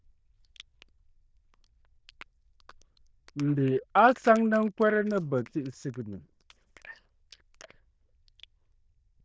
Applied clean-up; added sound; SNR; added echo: neural diffusion model UNIVERSE++.